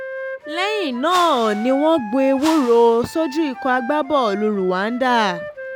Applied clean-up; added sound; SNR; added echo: none; Whoosh, swoosh, swish + Wind instrument, woodwind instrument; 13 dB; none.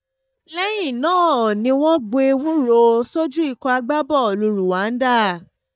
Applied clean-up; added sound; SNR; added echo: neural mask model DeepFilterNet 3.